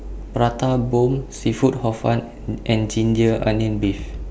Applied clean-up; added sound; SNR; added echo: none; none; none; none.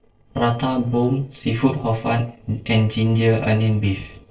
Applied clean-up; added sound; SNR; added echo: neural separator model SepFormer DNS4.